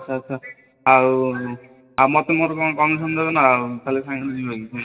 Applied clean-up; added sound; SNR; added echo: none; none; none; reverberation time 1.1 s.